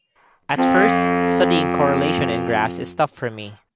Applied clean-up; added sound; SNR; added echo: none; Wind instrument, woodwind instrument; -2 dB; none.